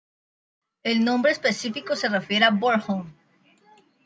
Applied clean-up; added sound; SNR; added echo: none; none; none; none.